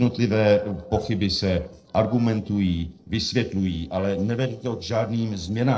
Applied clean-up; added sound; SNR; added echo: neural separator model SepFormer DNS4.